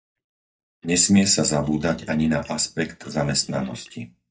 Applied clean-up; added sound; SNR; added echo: neural mask model DeepFilterNet 3.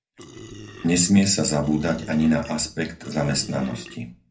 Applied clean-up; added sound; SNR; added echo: none; Burping, eructation; 19 dB; reverberation time 0.3 s.